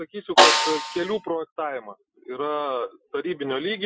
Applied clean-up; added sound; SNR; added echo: classical method Wiener filter.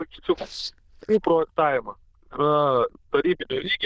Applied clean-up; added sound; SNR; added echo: neural diffusion model UNIVERSE++.